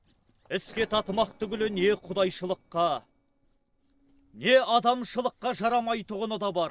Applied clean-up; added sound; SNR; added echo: neural separator model SepFormer DNS4.